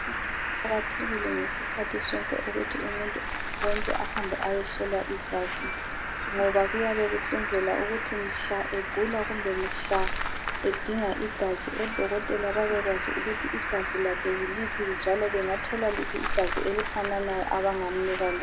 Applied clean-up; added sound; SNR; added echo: none; Cricket; 1 dB; none.